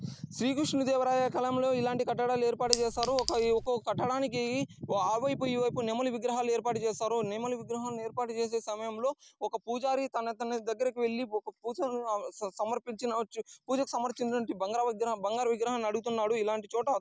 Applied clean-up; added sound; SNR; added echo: none; Chink, clink; 5 dB; none.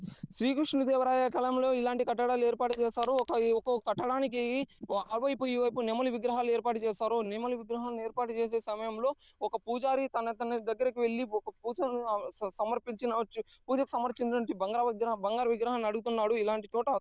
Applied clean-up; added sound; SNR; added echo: neural diffusion model UNIVERSE++.